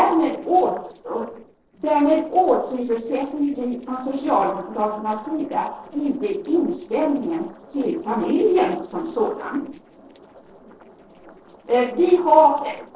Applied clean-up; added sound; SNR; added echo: neural separator model SepFormer DNS4.